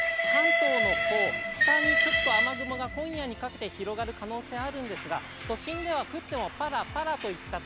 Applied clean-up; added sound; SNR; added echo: none; Train; -4 dB; none.